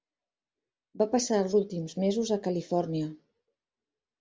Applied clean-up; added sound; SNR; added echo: none; none; none; none.